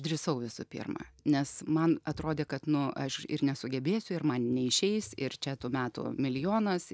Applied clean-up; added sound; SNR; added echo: none; none; none; none.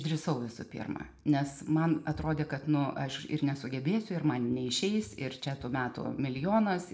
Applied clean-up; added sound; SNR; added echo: none; none; none; reverberation time 0.6 s.